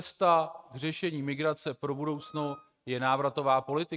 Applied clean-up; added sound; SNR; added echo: neural mask model RNNoise.